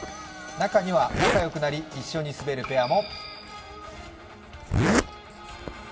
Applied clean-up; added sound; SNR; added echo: none; Zipper (clothing); 2 dB; reverberation time 1.6 s.